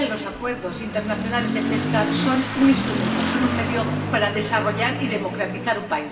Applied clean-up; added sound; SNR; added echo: none; Motorcycle / Accelerating, revving, vroom; 2 dB; reverberation time 2.2 s.